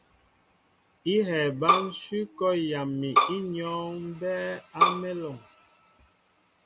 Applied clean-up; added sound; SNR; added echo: none; Bowed string instrument; -5 dB; none.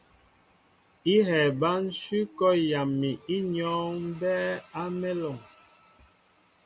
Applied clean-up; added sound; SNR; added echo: none; none; none; none.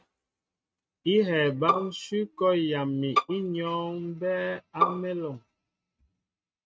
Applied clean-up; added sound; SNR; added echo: neural mask model RNNoise.